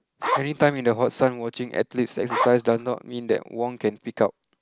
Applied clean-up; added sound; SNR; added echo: none; Zipper (clothing); 2 dB; none.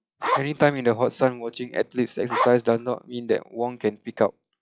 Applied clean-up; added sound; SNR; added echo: classical method log-MMSE.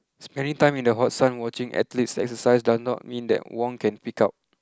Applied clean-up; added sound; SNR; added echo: none; none; none; none.